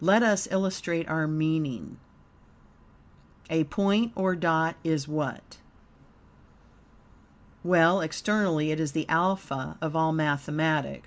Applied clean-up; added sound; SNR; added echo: none; none; none; none.